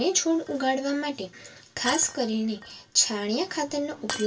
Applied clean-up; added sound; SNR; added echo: none; Shatter; 14 dB; reverberation time 0.1 s.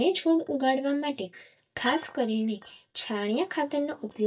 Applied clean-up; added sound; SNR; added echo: neural mask model DeepFilterNet 3.